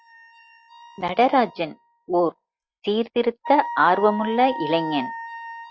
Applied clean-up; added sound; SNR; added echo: classical method log-MMSE.